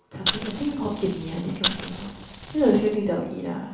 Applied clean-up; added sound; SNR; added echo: none; Fire; 6 dB; reverberation time 0.7 s.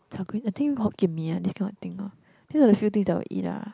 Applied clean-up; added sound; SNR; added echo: none; none; none; none.